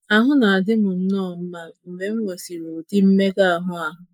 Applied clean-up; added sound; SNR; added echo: neural mask model Resemble Enhance denoiser.